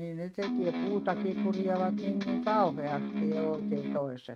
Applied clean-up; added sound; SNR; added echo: neural mask model RNNoise.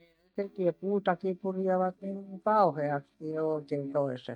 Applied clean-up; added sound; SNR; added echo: neural mask model DeepFilterNet 3.